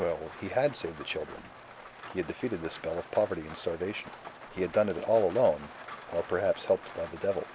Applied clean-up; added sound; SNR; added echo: none; Rain; 15 dB; none.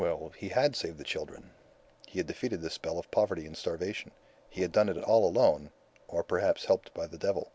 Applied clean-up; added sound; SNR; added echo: none; none; none; none.